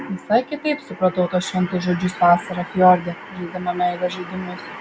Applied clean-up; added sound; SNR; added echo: none; none; none; none.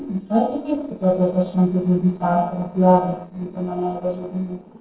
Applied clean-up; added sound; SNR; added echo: neural separator model SepFormer DNS4.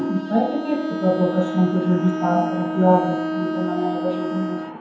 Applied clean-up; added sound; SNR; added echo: none; Bowed string instrument; 5 dB; reverberation time 0.9 s.